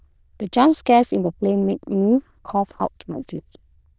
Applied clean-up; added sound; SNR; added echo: neural diffusion model UNIVERSE++.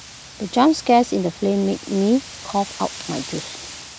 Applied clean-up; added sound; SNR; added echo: none; Wind; 15 dB; none.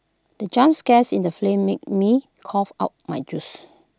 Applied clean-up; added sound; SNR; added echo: none; none; none; none.